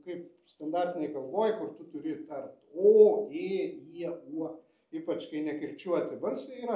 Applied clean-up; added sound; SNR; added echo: none; none; none; none.